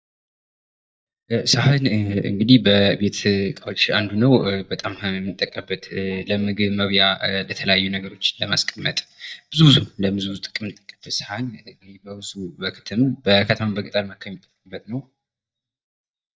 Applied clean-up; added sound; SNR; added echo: neural mask model DeepFilterNet 3.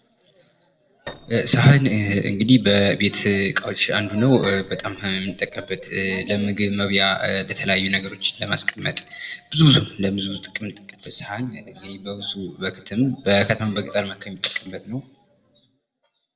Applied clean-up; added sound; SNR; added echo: neural separator model SepFormer DNS4.